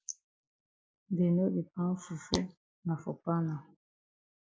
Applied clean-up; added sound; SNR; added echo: neural mask model Resemble Enhance denoiser.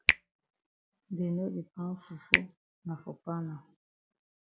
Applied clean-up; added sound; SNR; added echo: none; Finger snapping; -3 dB; none.